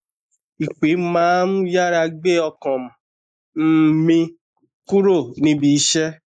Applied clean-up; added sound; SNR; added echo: neural mask model Resemble Enhance denoiser.